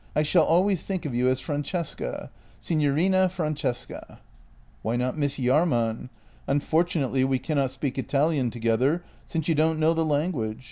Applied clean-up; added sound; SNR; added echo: none; none; none; none.